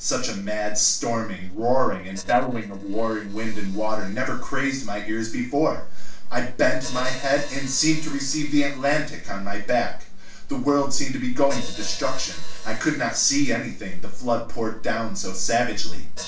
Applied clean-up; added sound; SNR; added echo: neural separator model SepFormer DNS4.